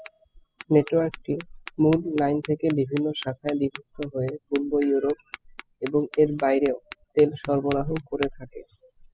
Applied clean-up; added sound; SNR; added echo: classical method spectral subtraction.